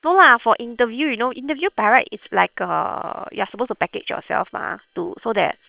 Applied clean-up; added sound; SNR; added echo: neural separator model SepFormer WHAM!.